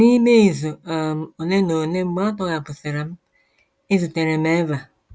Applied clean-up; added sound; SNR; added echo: none; none; none; none.